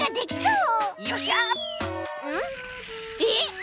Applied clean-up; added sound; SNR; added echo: none; Wind instrument, woodwind instrument; 12 dB; none.